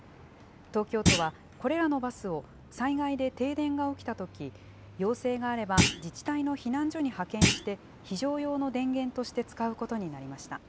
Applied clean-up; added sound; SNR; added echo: none; Thump, thud; -4 dB; none.